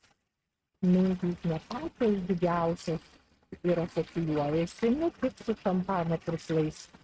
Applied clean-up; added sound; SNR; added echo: neural mask model RNNoise.